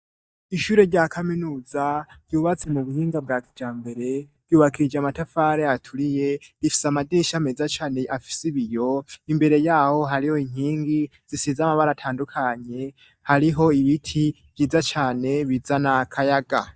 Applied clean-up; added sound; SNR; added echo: neural mask model DeepFilterNet 3.